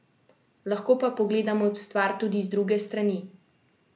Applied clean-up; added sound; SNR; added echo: none; none; none; none.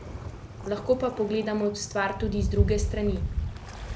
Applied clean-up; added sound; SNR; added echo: none; Waves, surf; 2 dB; none.